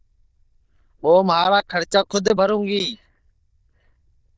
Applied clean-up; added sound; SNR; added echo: neural diffusion model UNIVERSE++.